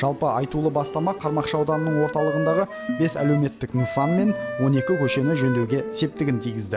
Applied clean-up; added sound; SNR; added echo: none; Wind instrument, woodwind instrument + Organ; 8 dB; none.